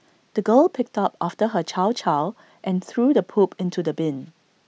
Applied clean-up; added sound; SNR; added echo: none; none; none; none.